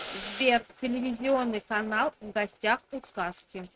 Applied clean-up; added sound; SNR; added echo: neural mask model RNNoise.